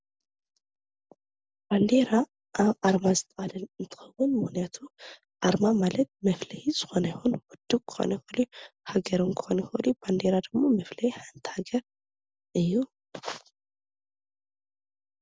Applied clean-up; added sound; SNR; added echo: none; none; none; none.